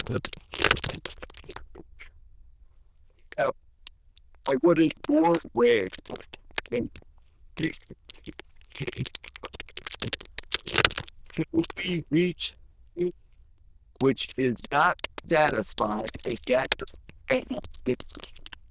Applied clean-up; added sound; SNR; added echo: neural diffusion model UNIVERSE++.